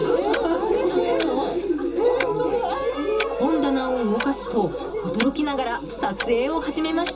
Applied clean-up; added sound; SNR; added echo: none; Clock; 15 dB; reverberation time 0.2 s.